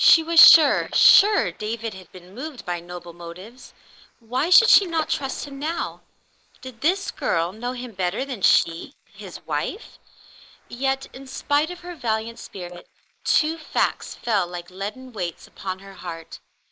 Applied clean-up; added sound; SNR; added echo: neural mask model Resemble Enhance denoiser.